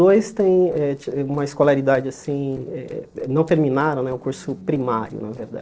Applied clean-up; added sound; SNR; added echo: neural separator model SepFormer DNS4.